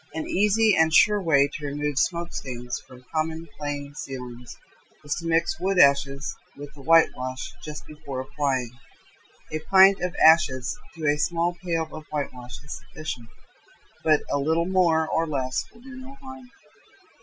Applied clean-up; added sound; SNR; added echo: classical method Wiener filter.